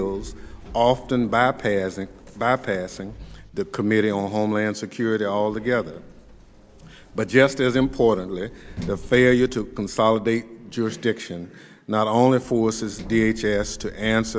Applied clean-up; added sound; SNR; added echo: none; Sliding door; 19 dB; none.